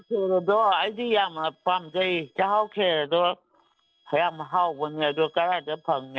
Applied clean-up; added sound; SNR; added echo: neural separator model SepFormer DNS4.